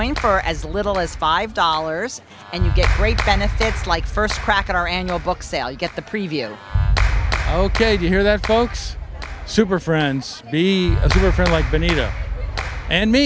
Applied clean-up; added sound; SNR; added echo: none; Clapping; 2 dB; none.